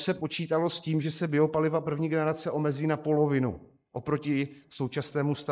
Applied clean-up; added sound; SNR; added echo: neural mask model Resemble Enhance denoiser.